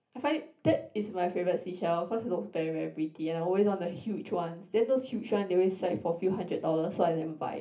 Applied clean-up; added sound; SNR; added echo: none; none; none; reverberation time 0.3 s.